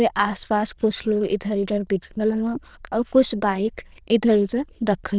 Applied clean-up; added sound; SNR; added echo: neural diffusion model UNIVERSE++.